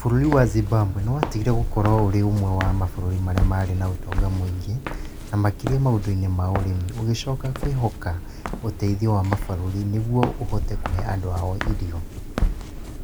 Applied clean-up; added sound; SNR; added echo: none; Walk, footsteps; 5 dB; none.